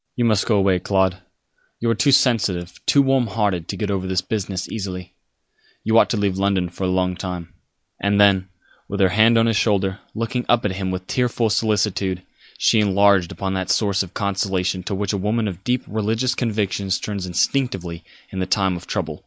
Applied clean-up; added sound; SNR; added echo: none; none; none; none.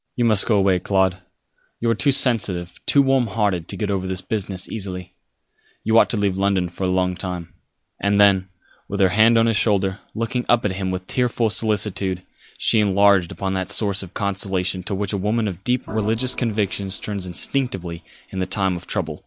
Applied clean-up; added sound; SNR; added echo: none; Organ; 19 dB; none.